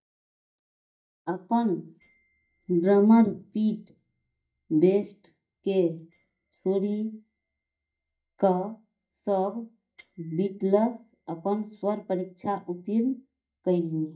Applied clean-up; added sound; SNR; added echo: neural mask model DeepFilterNet 3.